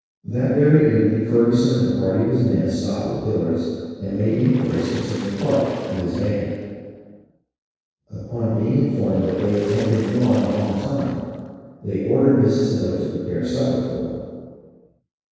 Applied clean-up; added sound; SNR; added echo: neural separator model SepFormer DNS4.